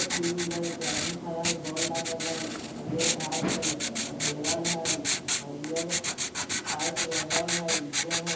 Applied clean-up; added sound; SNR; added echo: none; Writing; -4 dB; reverberation time 0.7 s.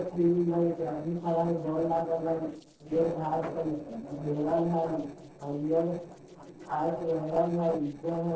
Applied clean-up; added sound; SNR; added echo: neural separator model SepFormer DNS4.